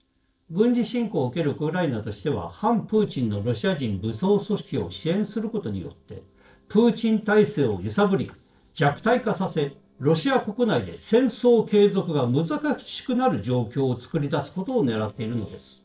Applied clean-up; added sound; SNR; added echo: neural separator model SepFormer DNS4.